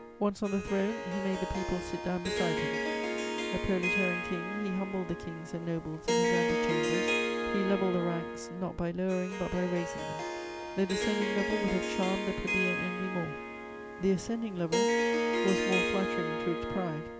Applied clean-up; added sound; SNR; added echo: none; Harp; -1 dB; none.